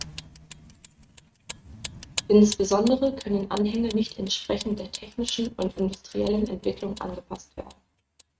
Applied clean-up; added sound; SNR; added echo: neural mask model RNNoise.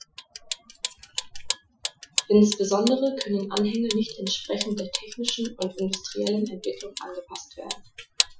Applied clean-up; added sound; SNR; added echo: classical method Wiener filter.